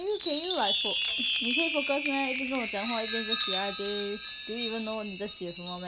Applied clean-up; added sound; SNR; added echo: none; Chime; -1 dB; none.